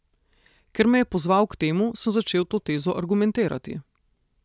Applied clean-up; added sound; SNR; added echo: none; none; none; none.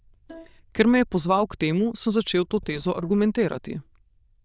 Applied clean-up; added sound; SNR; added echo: neural diffusion model UNIVERSE++.